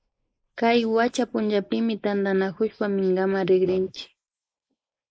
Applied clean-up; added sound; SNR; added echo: neural mask model Resemble Enhance denoiser.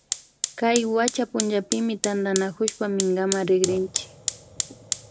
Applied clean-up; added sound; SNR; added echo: none; Fire; 7 dB; none.